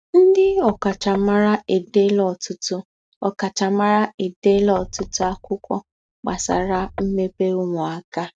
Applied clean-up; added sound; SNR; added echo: neural mask model RNNoise.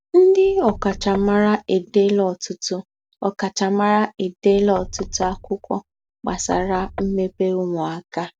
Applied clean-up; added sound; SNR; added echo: none; Knock / Wood; 16 dB; none.